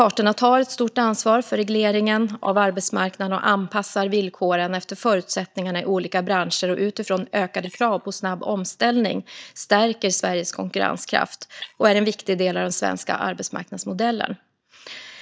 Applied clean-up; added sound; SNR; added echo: neural mask model DeepFilterNet 3.